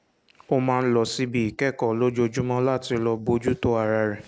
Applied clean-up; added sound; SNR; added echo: none; none; none; none.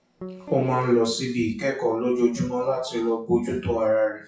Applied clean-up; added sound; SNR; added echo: classical method WPE with log-MMSE.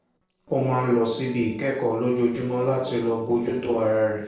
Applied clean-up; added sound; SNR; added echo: neural separator model SepFormer DNS4.